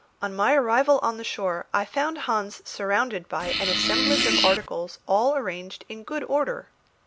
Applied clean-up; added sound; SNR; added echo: none; Fart; -2 dB; none.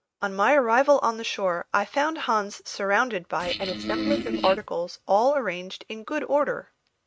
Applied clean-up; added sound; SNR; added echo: neural mask model RNNoise.